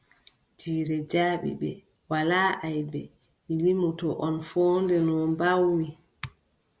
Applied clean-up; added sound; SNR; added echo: none; none; none; none.